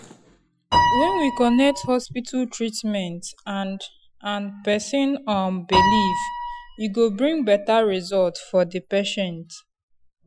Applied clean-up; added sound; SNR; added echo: classical method Wiener filter.